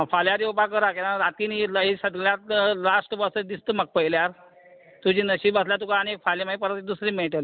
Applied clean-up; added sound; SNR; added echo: none; none; none; none.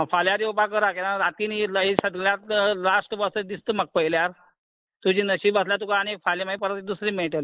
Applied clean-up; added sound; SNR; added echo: neural mask model Resemble Enhance denoiser.